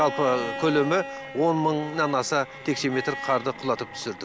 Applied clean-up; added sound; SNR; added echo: none; Bowed string instrument; 11 dB; none.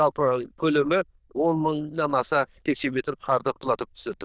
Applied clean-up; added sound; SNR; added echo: neural diffusion model UNIVERSE++.